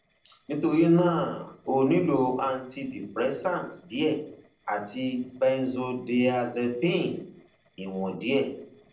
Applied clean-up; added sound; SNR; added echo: neural separator model SepFormer DNS4.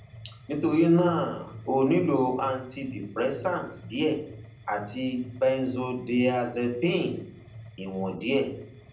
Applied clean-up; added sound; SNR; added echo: none; Mechanisms; 18 dB; reverberation time 0.6 s.